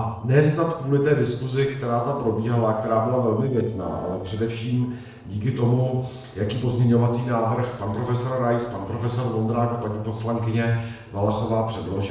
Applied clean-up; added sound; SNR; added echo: neural separator model SepFormer DNS4.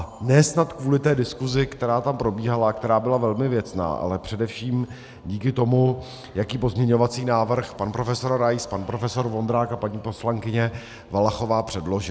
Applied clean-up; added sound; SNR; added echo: none; none; none; none.